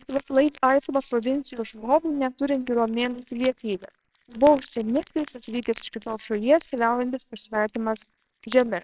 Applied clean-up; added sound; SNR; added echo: neural separator model SepFormer WHAMR!.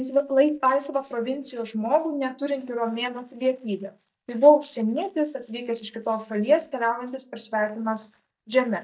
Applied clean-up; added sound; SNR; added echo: neural mask model DeepFilterNet 3.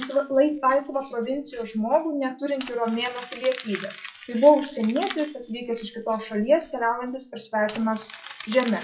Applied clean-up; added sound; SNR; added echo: classical method WPE with log-MMSE.